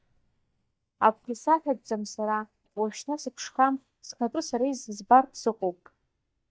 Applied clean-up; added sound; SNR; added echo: neural mask model DeepFilterNet 3.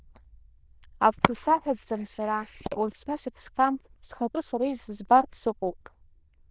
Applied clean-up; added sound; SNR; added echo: neural diffusion model UNIVERSE++.